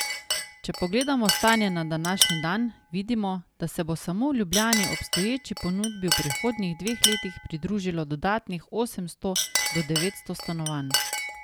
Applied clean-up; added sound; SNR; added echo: none; Chink, clink; 3 dB; none.